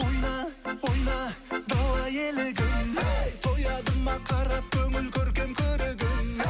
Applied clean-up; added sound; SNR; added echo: none; none; none; none.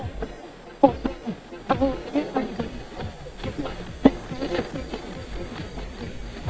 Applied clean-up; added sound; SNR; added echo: neural mask model DeepFilterNet 3.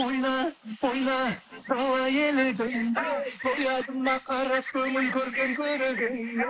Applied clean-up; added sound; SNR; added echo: neural mask model Resemble Enhance denoiser.